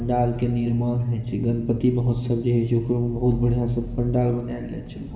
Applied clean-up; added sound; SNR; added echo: none; Engine; 13 dB; reverberation time 1.9 s.